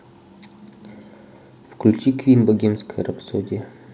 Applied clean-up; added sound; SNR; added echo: none; none; none; none.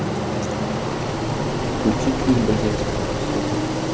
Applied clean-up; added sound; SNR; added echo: none; Engine; -4 dB; none.